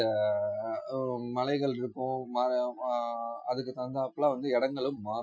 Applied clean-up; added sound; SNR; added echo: classical method Wiener filter.